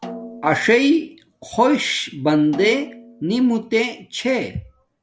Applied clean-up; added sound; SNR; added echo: none; Snare drum; 19 dB; none.